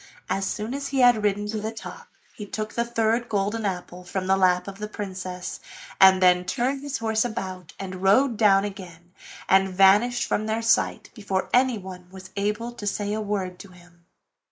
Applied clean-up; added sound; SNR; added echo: neural mask model Resemble Enhance denoiser.